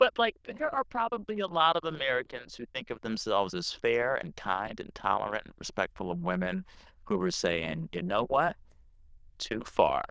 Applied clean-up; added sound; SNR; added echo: neural diffusion model UNIVERSE++.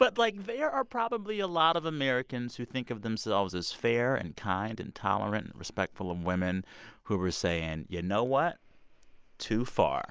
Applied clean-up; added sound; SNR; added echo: none; none; none; none.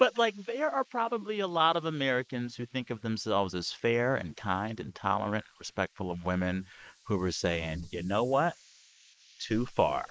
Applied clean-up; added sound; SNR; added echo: neural mask model Resemble Enhance denoiser.